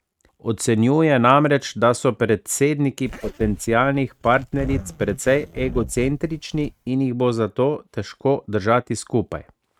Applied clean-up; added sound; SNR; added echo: neural mask model RNNoise.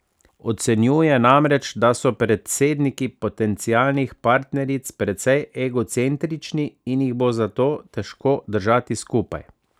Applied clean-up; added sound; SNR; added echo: none; none; none; none.